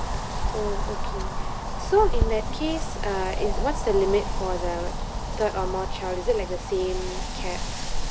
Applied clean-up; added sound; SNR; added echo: none; Wind; -1 dB; none.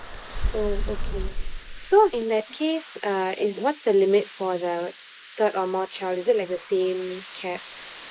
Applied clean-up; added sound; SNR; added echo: neural mask model Resemble Enhance denoiser.